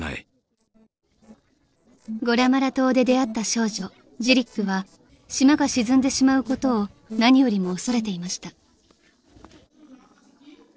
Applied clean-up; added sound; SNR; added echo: neural separator model SepFormer DNS4.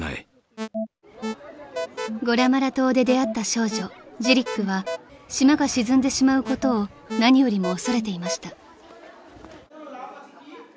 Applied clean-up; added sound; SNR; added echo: none; Alarm; 8 dB; none.